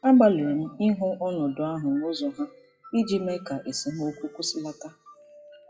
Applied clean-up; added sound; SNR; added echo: classical method WPE with log-MMSE.